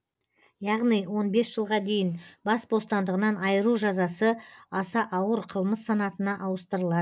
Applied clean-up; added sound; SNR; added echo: none; none; none; none.